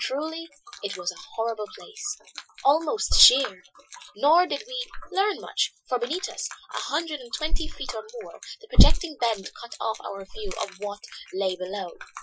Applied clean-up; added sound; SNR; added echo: classical method Wiener filter.